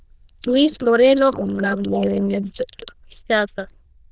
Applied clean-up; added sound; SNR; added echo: neural diffusion model UNIVERSE++.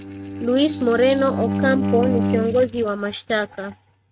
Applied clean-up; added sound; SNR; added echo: neural mask model RNNoise.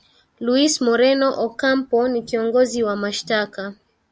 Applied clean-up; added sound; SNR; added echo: none; none; none; none.